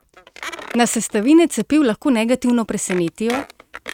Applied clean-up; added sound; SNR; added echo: neural mask model RNNoise.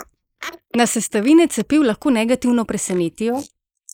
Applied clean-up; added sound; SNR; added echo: neural mask model Resemble Enhance denoiser.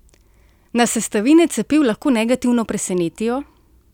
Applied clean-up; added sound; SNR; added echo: none; none; none; none.